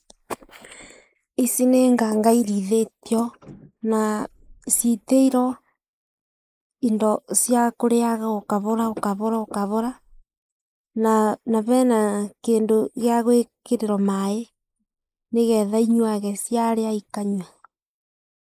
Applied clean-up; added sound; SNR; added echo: neural mask model Resemble Enhance denoiser.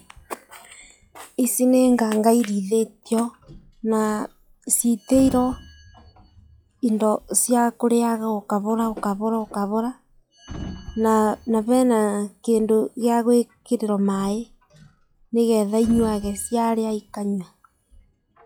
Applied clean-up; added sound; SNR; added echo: classical method log-MMSE.